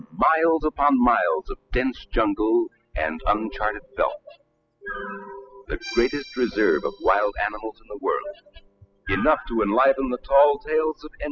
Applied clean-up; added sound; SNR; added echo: classical method spectral subtraction.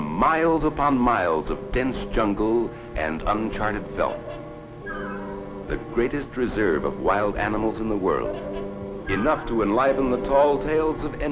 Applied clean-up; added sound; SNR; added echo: none; none; none; none.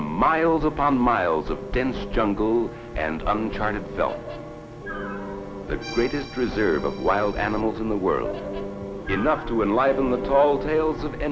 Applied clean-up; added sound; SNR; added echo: none; Accordion; 18 dB; none.